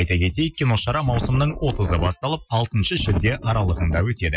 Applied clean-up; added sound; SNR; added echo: classical method Wiener filter.